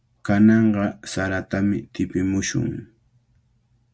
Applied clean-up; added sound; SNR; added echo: none; none; none; none.